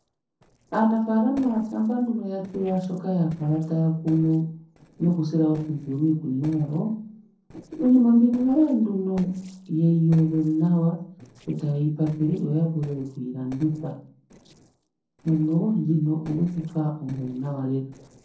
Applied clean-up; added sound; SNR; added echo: neural separator model SepFormer DNS4.